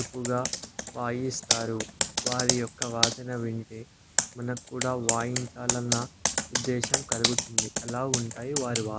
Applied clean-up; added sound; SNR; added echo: none; Computer keyboard; -2 dB; none.